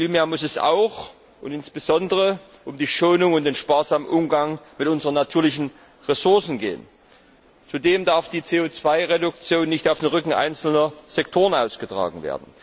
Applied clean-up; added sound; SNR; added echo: none; none; none; none.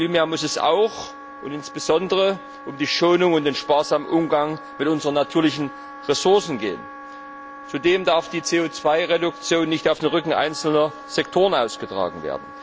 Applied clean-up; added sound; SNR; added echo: none; Wind instrument, woodwind instrument; 17 dB; none.